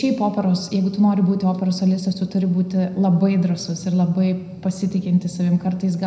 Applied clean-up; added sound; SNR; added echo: none; none; none; reverberation time 0.7 s.